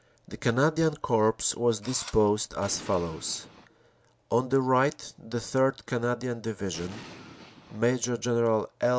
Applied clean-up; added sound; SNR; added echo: none; Engine / Drill + Explosion; 17 dB; none.